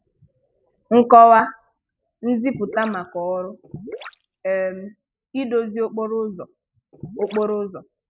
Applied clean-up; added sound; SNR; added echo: none; Gurgling / Liquid; 16 dB; none.